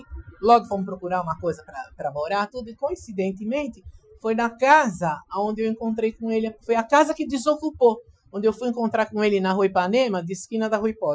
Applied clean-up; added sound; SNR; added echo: classical method Wiener filter.